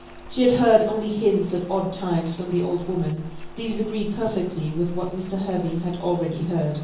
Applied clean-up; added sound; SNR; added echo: none; Rain; 16 dB; reverberation time 0.7 s.